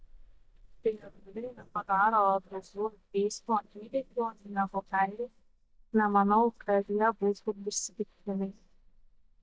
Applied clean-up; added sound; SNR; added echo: neural mask model DeepFilterNet 3.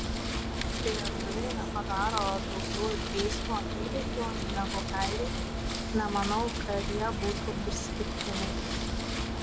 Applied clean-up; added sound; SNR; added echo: none; Wind; -3 dB; none.